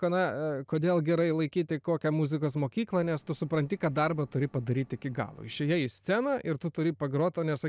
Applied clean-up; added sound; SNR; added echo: neural separator model SepFormer DNS4.